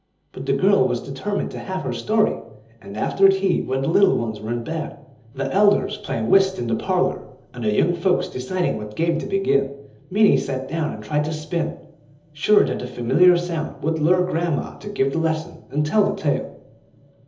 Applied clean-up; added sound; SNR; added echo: none; none; none; reverberation time 1.2 s.